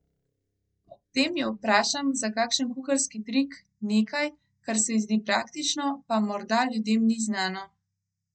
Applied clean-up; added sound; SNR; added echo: neural mask model DeepFilterNet 3.